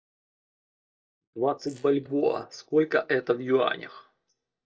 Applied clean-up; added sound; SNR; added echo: neural mask model DeepFilterNet 3.